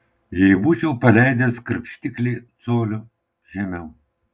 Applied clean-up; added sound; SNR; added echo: none; none; none; none.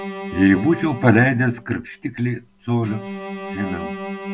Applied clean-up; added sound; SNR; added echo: none; Bowed string instrument; 11 dB; none.